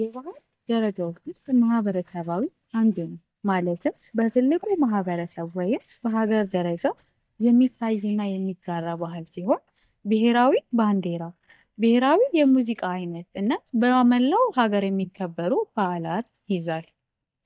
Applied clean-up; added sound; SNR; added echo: neural mask model DeepFilterNet 3.